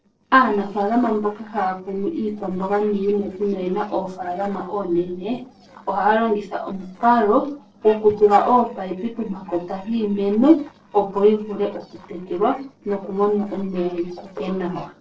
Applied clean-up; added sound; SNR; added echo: neural separator model SepFormer DNS4.